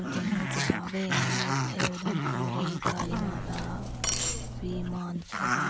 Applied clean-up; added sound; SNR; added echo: none; Growling + Cutlery, silverware; -4 dB; none.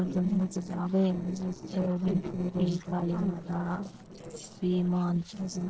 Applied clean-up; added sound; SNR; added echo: neural separator model SepFormer DNS4.